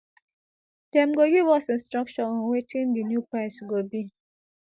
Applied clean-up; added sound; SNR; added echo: none; none; none; none.